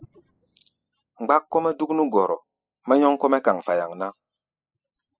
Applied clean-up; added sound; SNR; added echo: classical method spectral subtraction.